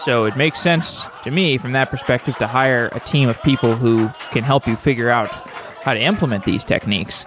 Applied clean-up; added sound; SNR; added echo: none; Applause / Crowd; 15 dB; none.